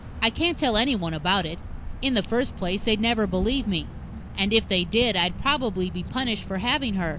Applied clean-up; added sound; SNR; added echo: none; Drip / Water; 10 dB; none.